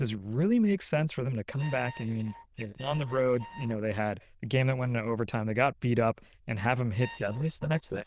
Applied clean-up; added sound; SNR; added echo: neural diffusion model UNIVERSE++.